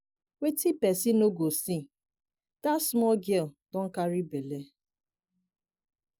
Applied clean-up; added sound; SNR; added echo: none; none; none; none.